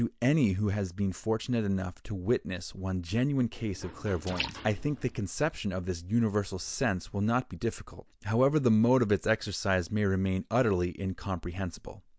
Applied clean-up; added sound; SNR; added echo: none; Liquid; 13 dB; none.